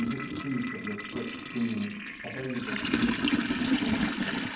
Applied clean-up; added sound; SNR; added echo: none; Toilet flush; -4 dB; reverberation time 0.9 s.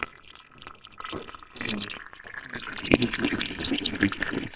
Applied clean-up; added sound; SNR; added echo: neural separator model SepFormer WHAMR!.